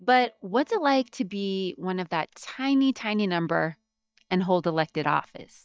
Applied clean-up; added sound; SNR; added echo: neural mask model DeepFilterNet 3.